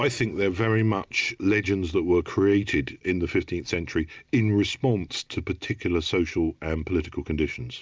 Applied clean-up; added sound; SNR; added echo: none; none; none; none.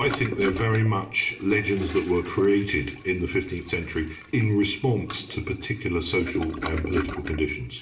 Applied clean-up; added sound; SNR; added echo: none; Toilet flush; 12 dB; reverberation time 1.3 s.